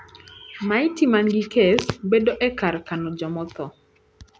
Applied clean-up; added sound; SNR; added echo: none; none; none; none.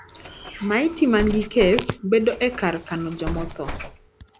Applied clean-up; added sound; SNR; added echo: none; Bus; 11 dB; none.